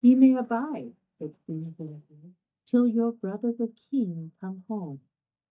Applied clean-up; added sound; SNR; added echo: neural mask model DeepFilterNet 3.